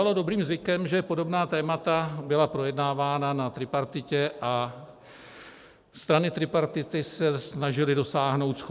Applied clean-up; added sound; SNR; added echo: none; none; none; none.